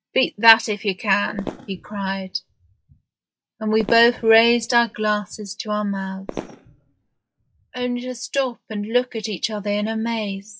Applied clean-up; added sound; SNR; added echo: classical method log-MMSE.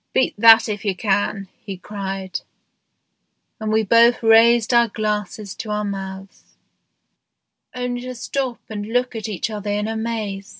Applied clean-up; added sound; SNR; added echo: none; none; none; none.